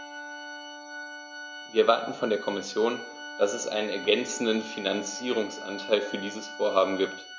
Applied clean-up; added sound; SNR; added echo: none; Wind instrument, woodwind instrument + Organ; 12 dB; none.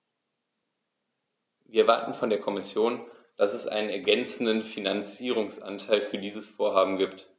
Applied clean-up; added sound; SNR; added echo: none; none; none; none.